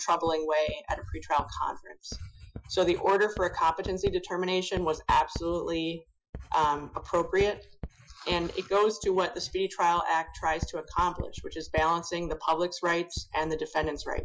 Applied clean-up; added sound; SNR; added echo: classical method Wiener filter.